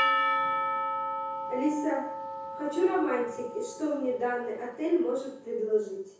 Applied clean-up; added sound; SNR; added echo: none; Percussion; 2 dB; reverberation time 0.6 s.